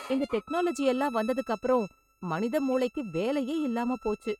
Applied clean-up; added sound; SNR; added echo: neural mask model RNNoise.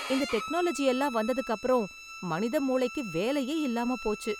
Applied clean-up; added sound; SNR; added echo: none; Bowed string instrument; 12 dB; none.